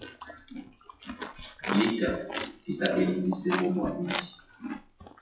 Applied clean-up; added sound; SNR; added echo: classical method WPE with log-MMSE.